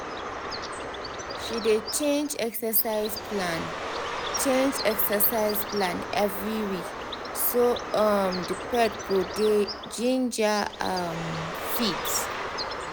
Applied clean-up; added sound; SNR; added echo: none; Bird; 7 dB; none.